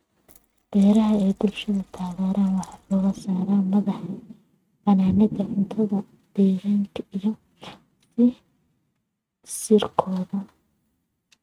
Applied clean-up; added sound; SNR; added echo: neural mask model RNNoise.